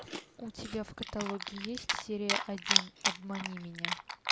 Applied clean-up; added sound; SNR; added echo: none; Chewing, mastication; -4 dB; none.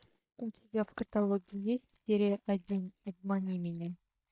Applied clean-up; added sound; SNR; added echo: neural mask model DeepFilterNet 3.